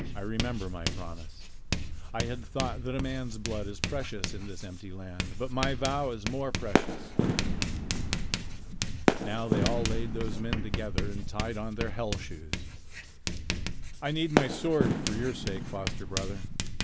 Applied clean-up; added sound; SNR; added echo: none; Writing + Fireworks; -4 dB; none.